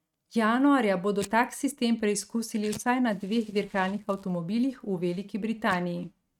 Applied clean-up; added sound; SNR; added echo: neural mask model RNNoise.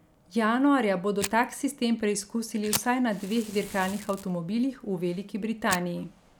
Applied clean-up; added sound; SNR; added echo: none; Fire; 14 dB; none.